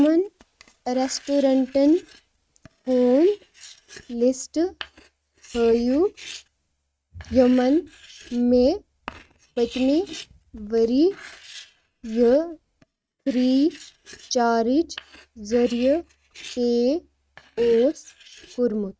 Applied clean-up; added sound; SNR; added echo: neural mask model RNNoise.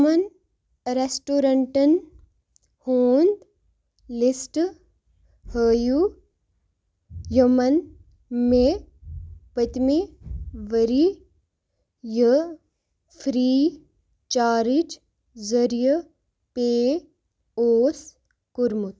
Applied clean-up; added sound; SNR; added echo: none; none; none; none.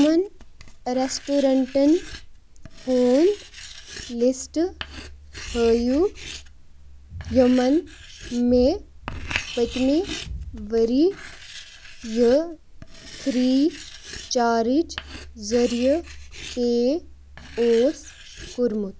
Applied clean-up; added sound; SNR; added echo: none; Writing; 15 dB; none.